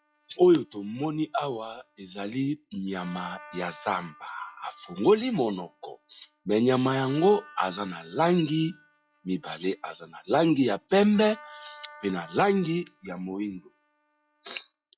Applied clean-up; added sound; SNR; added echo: classical method log-MMSE.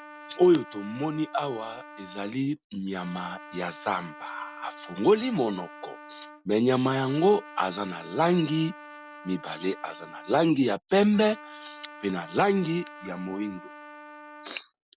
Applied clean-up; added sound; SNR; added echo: none; Trumpet; 18 dB; none.